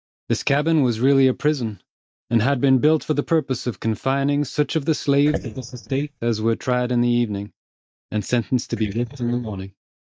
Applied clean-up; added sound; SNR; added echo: neural mask model DeepFilterNet 3.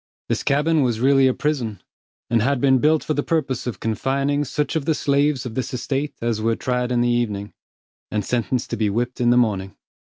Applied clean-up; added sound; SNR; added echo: none; none; none; none.